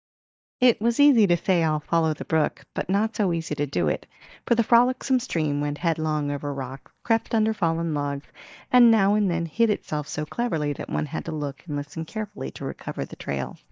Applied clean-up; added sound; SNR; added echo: neural mask model DeepFilterNet 3.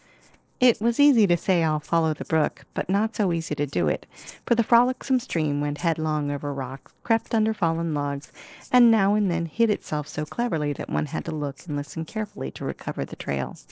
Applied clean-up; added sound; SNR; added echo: neural separator model SepFormer DNS4.